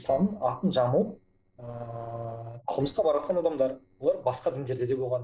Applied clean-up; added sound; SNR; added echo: neural separator model SepFormer DNS4.